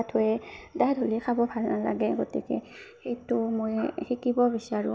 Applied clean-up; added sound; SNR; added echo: none; none; none; none.